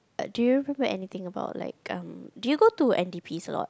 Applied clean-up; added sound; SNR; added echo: none; none; none; none.